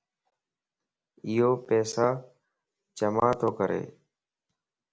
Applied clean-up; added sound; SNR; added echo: none; none; none; none.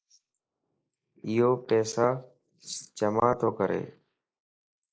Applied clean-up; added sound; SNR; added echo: neural mask model Resemble Enhance denoiser.